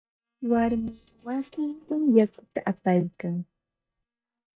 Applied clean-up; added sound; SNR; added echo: neural mask model DeepFilterNet 3.